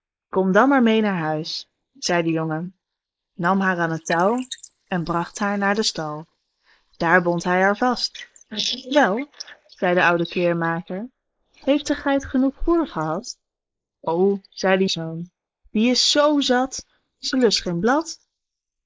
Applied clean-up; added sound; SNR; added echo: neural mask model Resemble Enhance denoiser.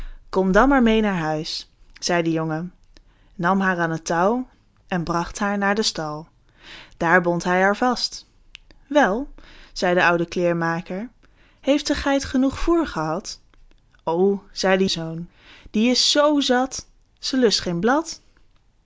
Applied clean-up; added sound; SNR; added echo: none; none; none; none.